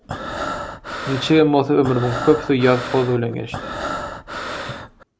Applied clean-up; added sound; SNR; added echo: none; Breathing; 8 dB; none.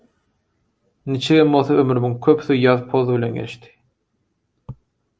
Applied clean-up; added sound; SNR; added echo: none; none; none; none.